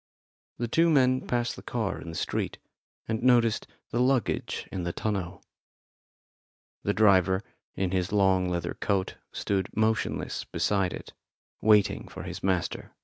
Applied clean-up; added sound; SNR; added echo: none; none; none; none.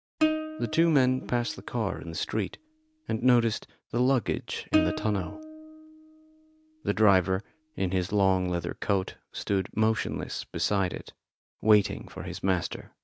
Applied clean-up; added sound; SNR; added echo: none; Plucked string instrument; 7 dB; none.